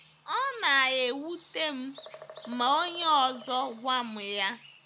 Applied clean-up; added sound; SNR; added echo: none; Bird vocalization, bird call, bird song; 19 dB; none.